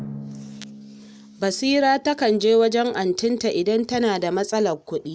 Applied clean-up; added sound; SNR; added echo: none; Drum; 20 dB; none.